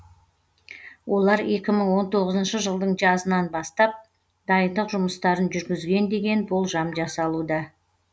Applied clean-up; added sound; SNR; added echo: none; none; none; none.